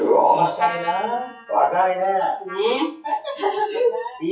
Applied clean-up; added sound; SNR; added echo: classical method WPE with log-MMSE.